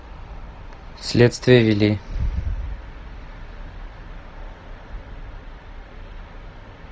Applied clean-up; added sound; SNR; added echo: none; none; none; none.